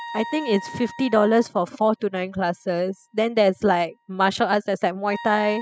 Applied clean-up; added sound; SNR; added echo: classical method spectral subtraction.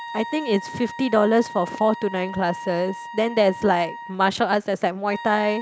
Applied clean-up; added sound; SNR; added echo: none; Wind instrument, woodwind instrument; 13 dB; none.